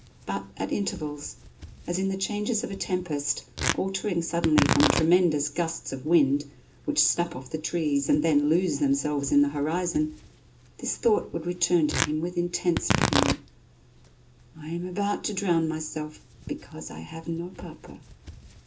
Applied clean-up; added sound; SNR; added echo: none; Tearing; 7 dB; reverberation time 0.2 s.